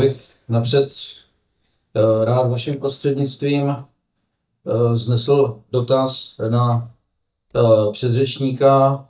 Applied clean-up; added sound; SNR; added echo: neural mask model DeepFilterNet 3.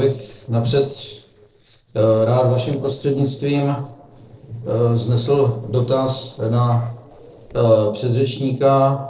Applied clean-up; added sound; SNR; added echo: neural separator model SepFormer DNS4.